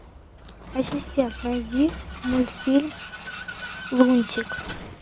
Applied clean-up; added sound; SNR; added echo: none; Vehicle; 12 dB; none.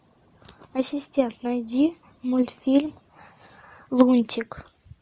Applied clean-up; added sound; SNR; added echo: none; none; none; none.